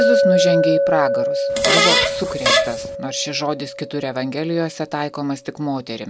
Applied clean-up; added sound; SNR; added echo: none; Fart + Chink, clink; -4 dB; none.